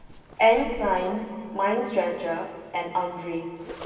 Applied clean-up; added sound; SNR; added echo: none; Zipper (clothing); 18 dB; reverberation time 2.4 s.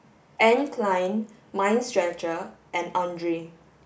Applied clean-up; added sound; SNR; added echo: none; none; none; none.